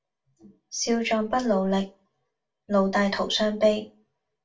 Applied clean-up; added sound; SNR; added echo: none; none; none; reverberation time 0.2 s.